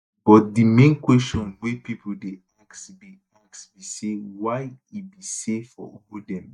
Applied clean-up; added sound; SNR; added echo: neural mask model DeepFilterNet 3.